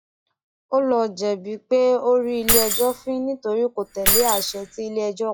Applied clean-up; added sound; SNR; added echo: classical method log-MMSE.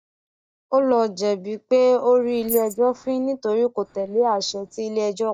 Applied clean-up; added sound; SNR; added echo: neural mask model DeepFilterNet 3.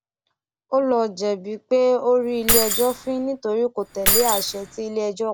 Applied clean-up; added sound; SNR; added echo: none; Keys jangling; 1 dB; none.